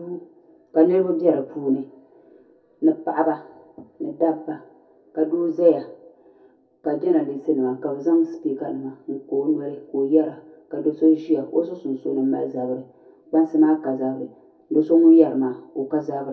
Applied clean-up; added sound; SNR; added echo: none; none; none; reverberation time 0.3 s.